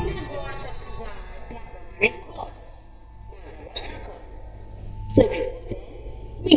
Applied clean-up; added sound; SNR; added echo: neural mask model DeepFilterNet 3.